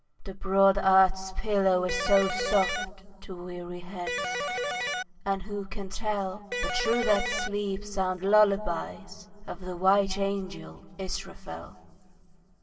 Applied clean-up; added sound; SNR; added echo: none; Electric guitar; 3 dB; reverberation time 3.0 s.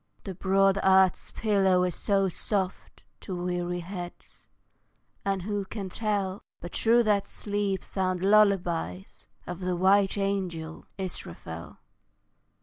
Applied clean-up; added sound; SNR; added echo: none; none; none; none.